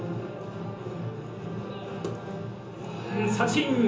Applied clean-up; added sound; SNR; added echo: none; none; none; reverberation time 0.8 s.